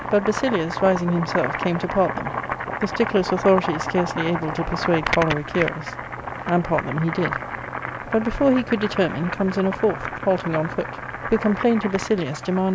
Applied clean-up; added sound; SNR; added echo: none; Boiling; 6 dB; none.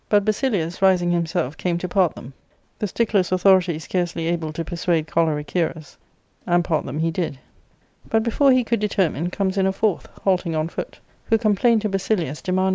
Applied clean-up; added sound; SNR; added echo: none; none; none; none.